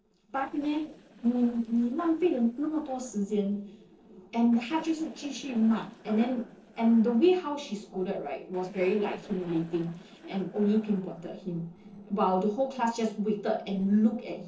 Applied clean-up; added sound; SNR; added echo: neural separator model SepFormer DNS4.